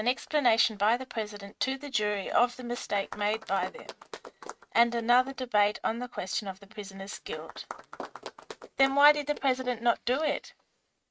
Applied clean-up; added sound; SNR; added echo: neural mask model RNNoise.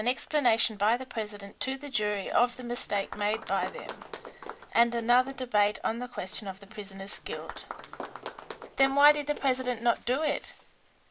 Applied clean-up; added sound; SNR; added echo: none; Applause; 14 dB; none.